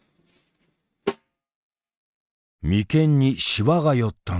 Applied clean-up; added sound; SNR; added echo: neural mask model RNNoise.